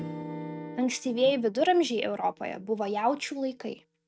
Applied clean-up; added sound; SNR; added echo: neural mask model RNNoise.